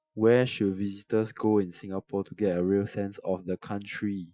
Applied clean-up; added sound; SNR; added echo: classical method Wiener filter.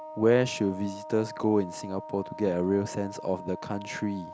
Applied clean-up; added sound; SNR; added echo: none; Wind instrument, woodwind instrument; 13 dB; none.